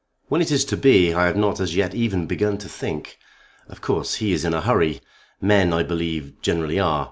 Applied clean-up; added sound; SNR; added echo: none; none; none; none.